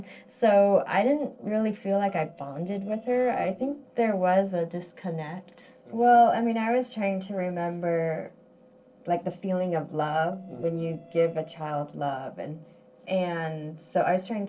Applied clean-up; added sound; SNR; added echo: neural separator model SepFormer DNS4.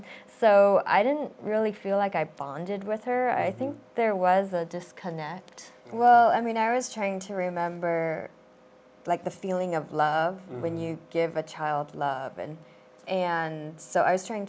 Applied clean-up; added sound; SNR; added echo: none; none; none; none.